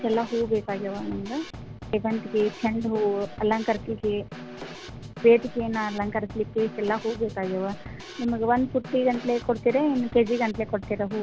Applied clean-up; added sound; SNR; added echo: none; Snare drum / Drum kit; 13 dB; none.